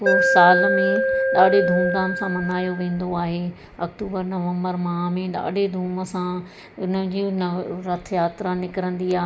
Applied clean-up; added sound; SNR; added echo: none; Alarm; -2 dB; none.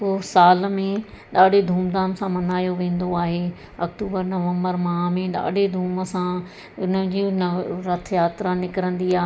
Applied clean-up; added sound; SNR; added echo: none; none; none; none.